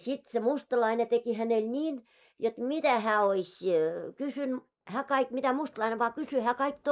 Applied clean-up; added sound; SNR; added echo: neural mask model Resemble Enhance denoiser.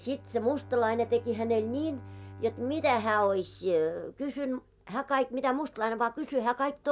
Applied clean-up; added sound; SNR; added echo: none; Bowed string instrument; 19 dB; none.